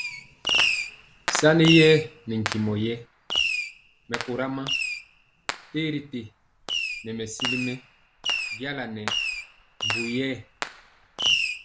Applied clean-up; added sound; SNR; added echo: none; Fireworks; 2 dB; none.